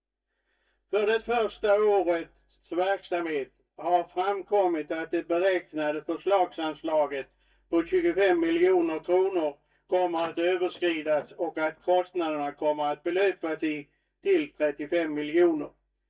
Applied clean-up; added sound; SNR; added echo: neural mask model DeepFilterNet 3.